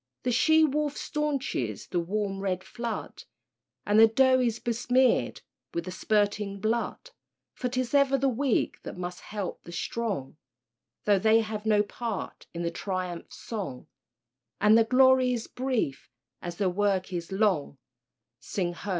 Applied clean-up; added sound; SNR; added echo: none; none; none; none.